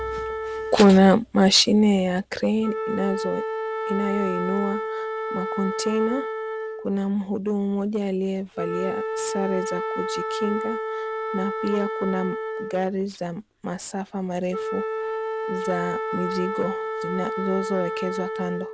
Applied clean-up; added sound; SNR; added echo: none; Wind instrument, woodwind instrument; 5 dB; none.